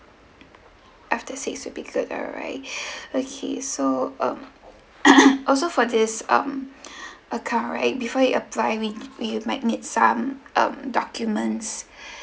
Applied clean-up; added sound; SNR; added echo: none; none; none; none.